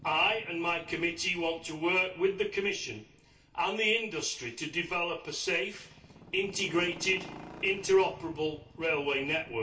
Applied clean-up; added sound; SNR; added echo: none; Motorcycle; 20 dB; reverberation time 0.3 s.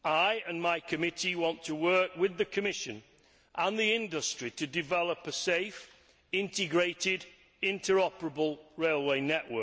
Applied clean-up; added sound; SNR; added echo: none; none; none; none.